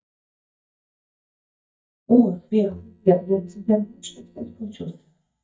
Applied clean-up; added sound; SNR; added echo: neural mask model DeepFilterNet 3.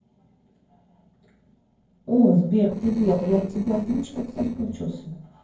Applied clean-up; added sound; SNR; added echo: neural separator model SepFormer DNS4.